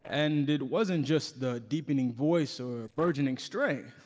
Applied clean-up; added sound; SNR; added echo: neural separator model SepFormer DNS4.